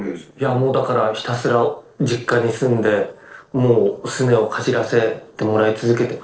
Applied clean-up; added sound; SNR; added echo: neural separator model SepFormer DNS4.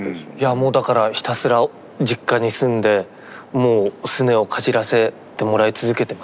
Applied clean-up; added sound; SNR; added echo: none; none; none; none.